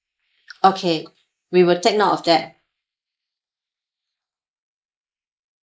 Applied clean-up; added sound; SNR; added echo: neural mask model Resemble Enhance denoiser.